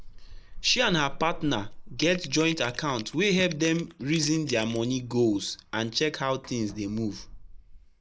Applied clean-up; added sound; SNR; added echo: neural mask model Resemble Enhance denoiser.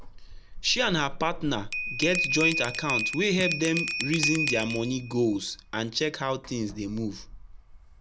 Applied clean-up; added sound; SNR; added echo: none; Bell; 4 dB; none.